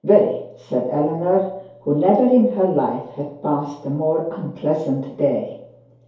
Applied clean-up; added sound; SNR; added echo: none; none; none; reverberation time 2.4 s.